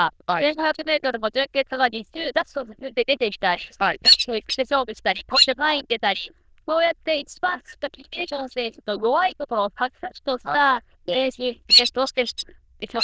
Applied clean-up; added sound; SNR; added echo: neural diffusion model UNIVERSE++.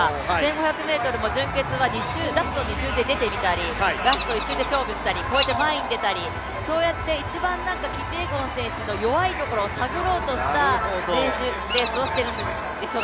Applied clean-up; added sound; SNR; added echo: none; Bird vocalization, bird call, bird song; 7 dB; none.